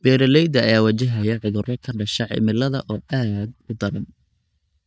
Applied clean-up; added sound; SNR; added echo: neural mask model DeepFilterNet 3.